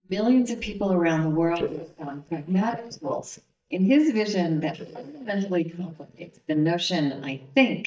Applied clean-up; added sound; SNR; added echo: neural mask model DeepFilterNet 3.